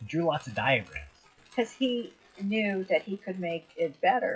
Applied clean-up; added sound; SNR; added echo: classical method WPE with log-MMSE.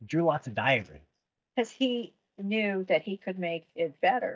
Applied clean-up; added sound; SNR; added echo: neural mask model DeepFilterNet 3.